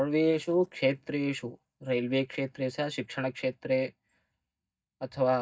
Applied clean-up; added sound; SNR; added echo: neural mask model DeepFilterNet 3.